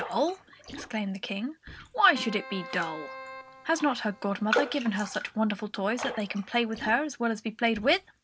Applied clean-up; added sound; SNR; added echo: none; Keyboard (musical) + Raindrop; 10 dB; none.